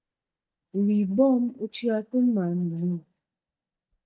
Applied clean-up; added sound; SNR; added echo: neural mask model DeepFilterNet 3.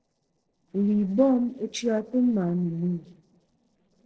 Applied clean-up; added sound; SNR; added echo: neural separator model SepFormer DNS4.